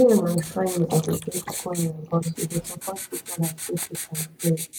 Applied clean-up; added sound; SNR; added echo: neural mask model Resemble Enhance denoiser.